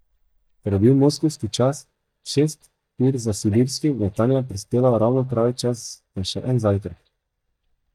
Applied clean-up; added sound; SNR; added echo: neural mask model DeepFilterNet 3.